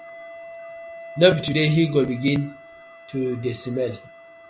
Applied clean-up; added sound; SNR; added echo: none; Wind instrument, woodwind instrument; 17 dB; none.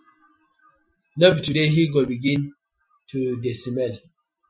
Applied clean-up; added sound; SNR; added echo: classical method Wiener filter.